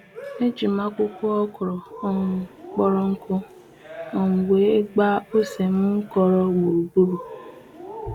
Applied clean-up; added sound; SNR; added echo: none; Cheering; 17 dB; none.